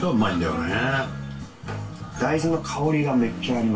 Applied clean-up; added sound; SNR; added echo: none; none; none; reverberation time 0.2 s.